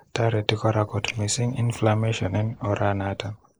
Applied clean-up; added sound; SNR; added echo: neural mask model Resemble Enhance denoiser.